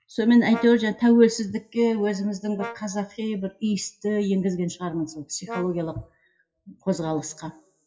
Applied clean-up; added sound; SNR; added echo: classical method WPE with log-MMSE.